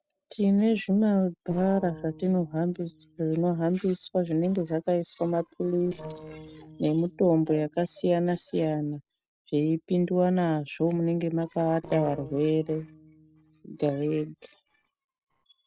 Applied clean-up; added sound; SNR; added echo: neural separator model SepFormer DNS4.